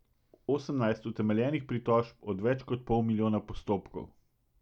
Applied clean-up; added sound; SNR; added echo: none; none; none; none.